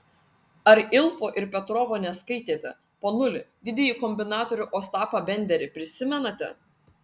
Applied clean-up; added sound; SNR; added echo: none; none; none; none.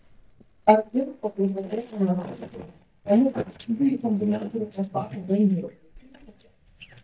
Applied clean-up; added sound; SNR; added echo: neural mask model DeepFilterNet 3.